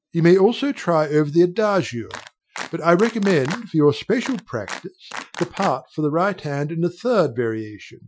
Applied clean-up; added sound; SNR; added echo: classical method Wiener filter.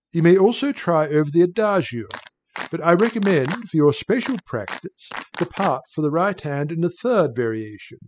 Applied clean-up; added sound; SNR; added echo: classical method spectral subtraction.